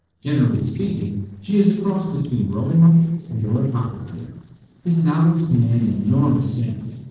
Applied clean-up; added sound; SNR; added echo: neural separator model SepFormer DNS4.